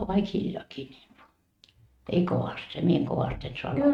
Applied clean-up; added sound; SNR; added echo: neural mask model RNNoise.